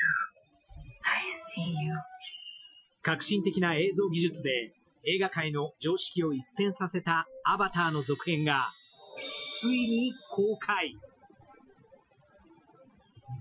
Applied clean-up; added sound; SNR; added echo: classical method Wiener filter.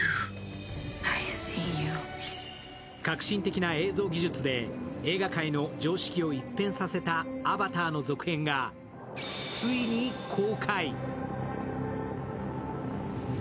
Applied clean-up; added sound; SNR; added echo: none; none; none; none.